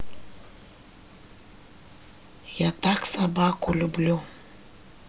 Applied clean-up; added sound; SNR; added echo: none; none; none; none.